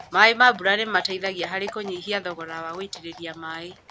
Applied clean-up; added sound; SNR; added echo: none; Livestock, farm animals, working animals; 19 dB; none.